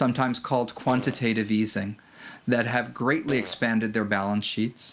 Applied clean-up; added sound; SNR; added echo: none; Fart; 17 dB; none.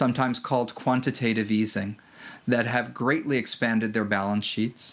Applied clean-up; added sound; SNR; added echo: none; none; none; none.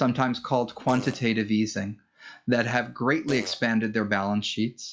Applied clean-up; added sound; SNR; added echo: classical method log-MMSE.